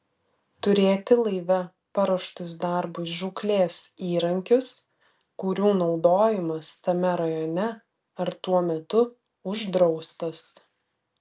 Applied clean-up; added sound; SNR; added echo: none; none; none; none.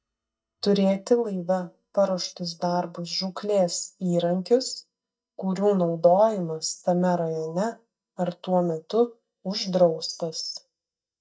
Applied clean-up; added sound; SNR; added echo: neural mask model DeepFilterNet 3.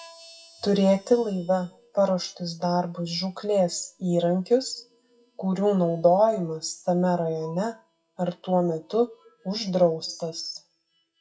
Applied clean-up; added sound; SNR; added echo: classical method WPE with log-MMSE.